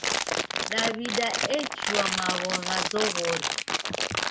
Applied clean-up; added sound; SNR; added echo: none; Crumpling, crinkling; -3 dB; none.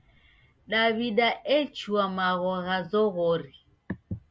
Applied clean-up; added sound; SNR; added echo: none; none; none; none.